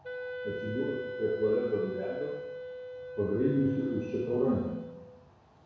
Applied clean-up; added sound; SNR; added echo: none; Wind instrument, woodwind instrument; 8 dB; reverberation time 1.1 s.